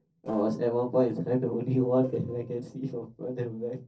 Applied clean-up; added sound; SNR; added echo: neural separator model SepFormer DNS4.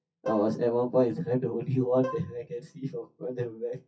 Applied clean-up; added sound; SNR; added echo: classical method WPE with log-MMSE.